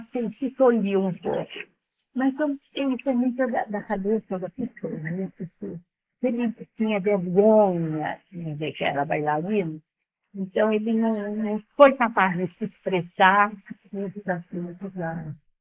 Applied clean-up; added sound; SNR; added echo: neural mask model Resemble Enhance denoiser.